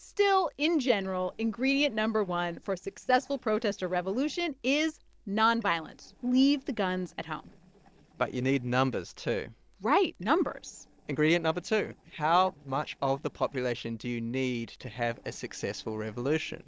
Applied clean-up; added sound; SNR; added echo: neural separator model SepFormer DNS4.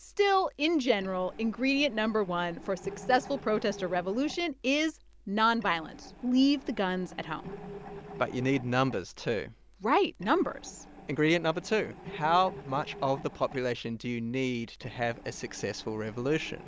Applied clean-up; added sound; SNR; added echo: none; Mechanisms; 17 dB; none.